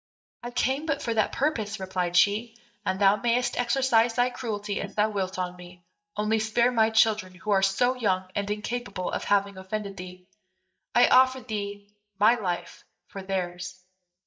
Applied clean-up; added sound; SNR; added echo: neural mask model DeepFilterNet 3.